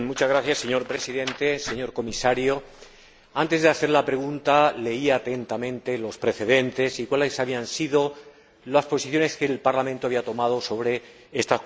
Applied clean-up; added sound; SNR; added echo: none; none; none; none.